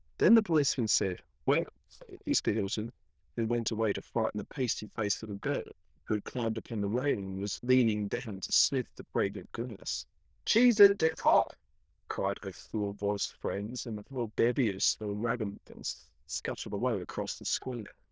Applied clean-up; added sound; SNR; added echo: neural diffusion model UNIVERSE++.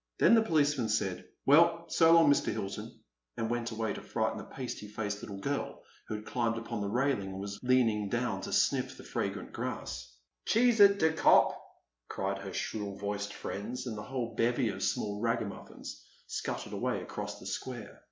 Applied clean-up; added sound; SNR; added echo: none; none; none; none.